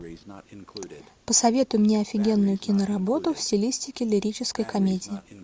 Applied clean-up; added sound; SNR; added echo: none; Breathing; 19 dB; none.